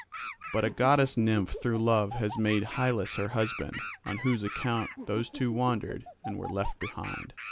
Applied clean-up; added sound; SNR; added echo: none; Animal; 11 dB; none.